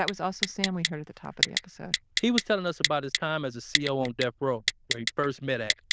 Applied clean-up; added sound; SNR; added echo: neural diffusion model UNIVERSE++.